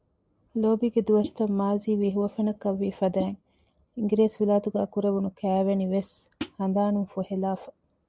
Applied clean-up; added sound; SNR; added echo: neural mask model Resemble Enhance denoiser.